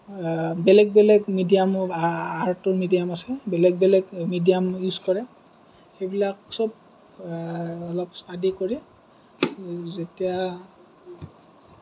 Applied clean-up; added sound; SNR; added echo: none; none; none; none.